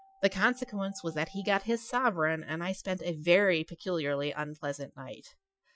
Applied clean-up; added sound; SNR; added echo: classical method Wiener filter.